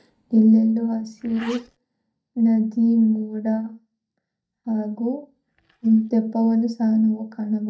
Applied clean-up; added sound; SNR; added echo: neural mask model DeepFilterNet 3.